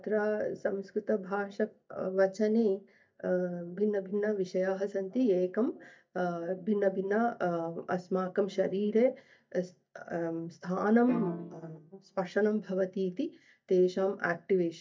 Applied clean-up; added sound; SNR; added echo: neural mask model DeepFilterNet 3.